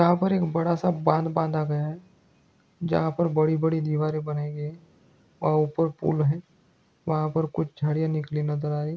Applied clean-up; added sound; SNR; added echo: none; none; none; none.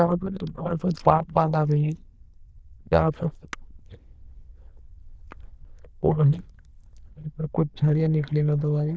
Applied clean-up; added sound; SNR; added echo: neural diffusion model UNIVERSE++.